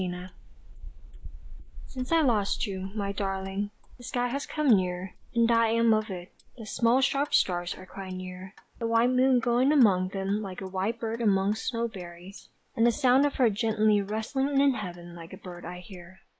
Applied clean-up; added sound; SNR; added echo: neural mask model Resemble Enhance denoiser.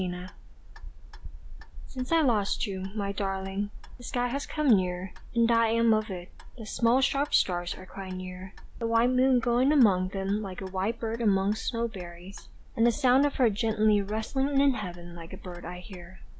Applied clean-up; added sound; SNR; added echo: none; Clock; 10 dB; none.